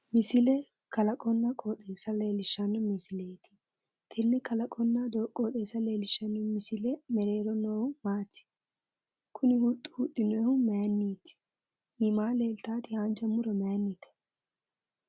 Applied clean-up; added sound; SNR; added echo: none; none; none; none.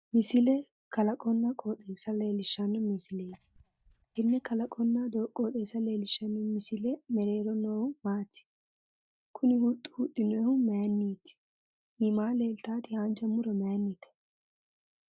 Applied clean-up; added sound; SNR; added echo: neural mask model DeepFilterNet 3.